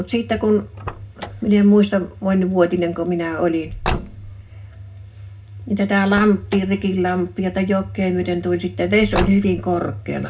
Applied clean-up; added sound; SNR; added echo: none; Car; 13 dB; reverberation time 0.2 s.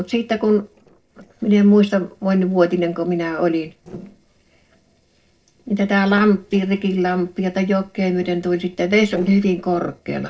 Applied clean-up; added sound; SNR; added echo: neural separator model SepFormer DNS4.